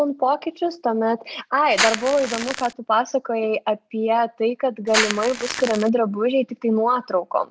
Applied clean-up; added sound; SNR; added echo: none; Crackle; 4 dB; none.